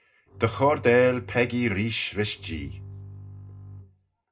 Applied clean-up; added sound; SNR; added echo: none; Bowed string instrument; 16 dB; reverberation time 0.2 s.